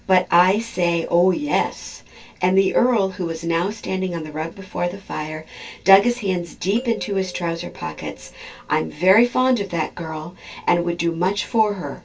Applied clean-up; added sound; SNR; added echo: none; Doorbell; 20 dB; reverberation time 0.1 s.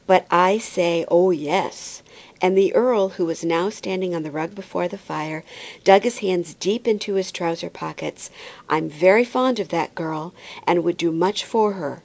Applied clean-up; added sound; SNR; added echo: none; none; none; none.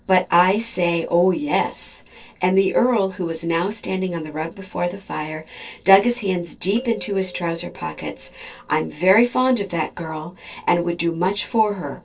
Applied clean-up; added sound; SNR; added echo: neural separator model SepFormer DNS4.